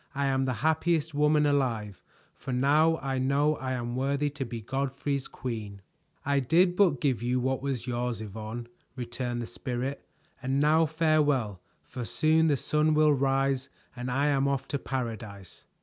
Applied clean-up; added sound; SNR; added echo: none; none; none; none.